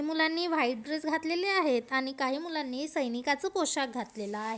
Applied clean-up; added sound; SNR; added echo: none; none; none; none.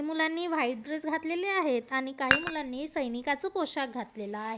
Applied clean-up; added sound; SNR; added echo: none; Dishes, pots, and pans; 0 dB; none.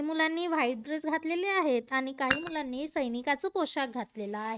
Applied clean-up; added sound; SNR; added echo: neural mask model RNNoise.